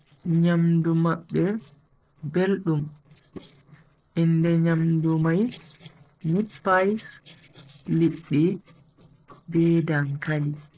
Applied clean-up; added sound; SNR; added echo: neural separator model SepFormer DNS4.